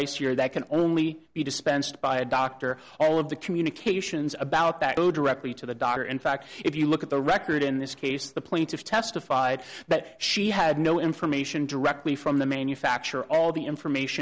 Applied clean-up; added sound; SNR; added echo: none; none; none; none.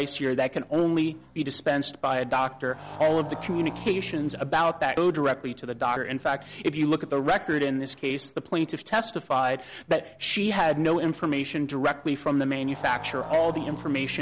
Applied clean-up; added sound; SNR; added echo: none; Motorcycle; 18 dB; none.